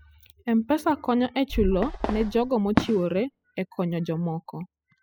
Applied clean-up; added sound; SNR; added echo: classical method spectral subtraction.